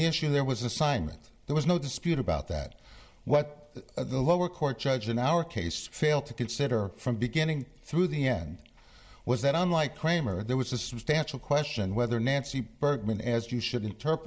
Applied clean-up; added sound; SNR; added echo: none; none; none; none.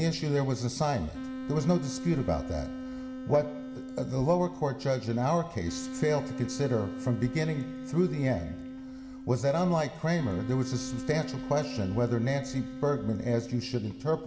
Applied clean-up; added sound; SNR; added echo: none; Wind instrument, woodwind instrument; 10 dB; reverberation time 1.3 s.